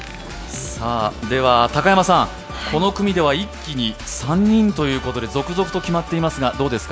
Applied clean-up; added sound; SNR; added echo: none; none; none; none.